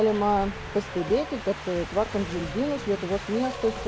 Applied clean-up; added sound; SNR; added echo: none; Wind; 10 dB; none.